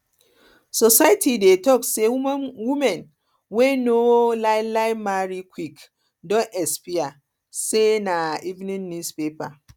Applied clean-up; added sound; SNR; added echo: none; none; none; none.